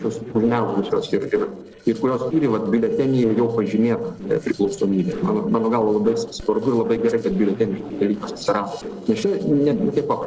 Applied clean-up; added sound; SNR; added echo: neural separator model SepFormer DNS4.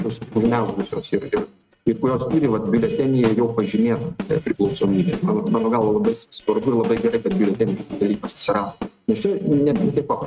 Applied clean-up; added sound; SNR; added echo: neural mask model RNNoise.